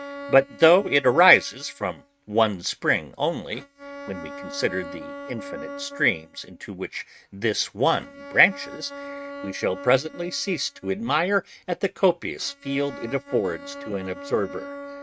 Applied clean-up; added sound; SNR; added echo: neural mask model RNNoise.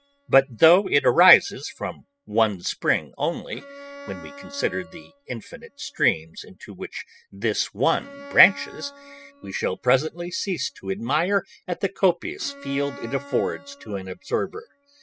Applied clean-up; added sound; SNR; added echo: classical method spectral subtraction.